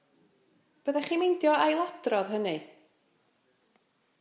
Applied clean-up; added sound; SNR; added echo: none; none; none; none.